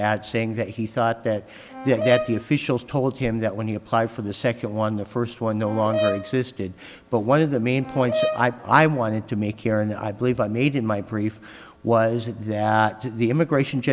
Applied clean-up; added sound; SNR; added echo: none; Brass instrument; 7 dB; none.